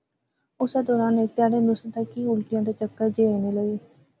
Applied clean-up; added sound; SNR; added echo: none; none; none; none.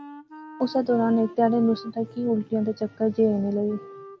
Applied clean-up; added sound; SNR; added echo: none; Wind instrument, woodwind instrument; 19 dB; none.